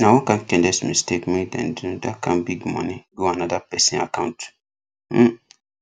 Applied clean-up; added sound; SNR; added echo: none; none; none; none.